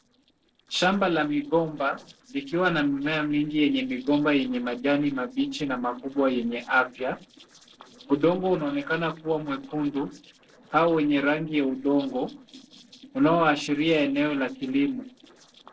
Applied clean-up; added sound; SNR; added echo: neural separator model SepFormer DNS4.